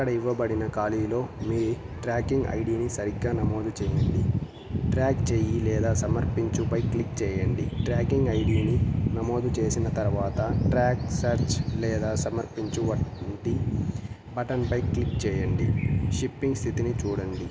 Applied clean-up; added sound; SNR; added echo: none; none; none; none.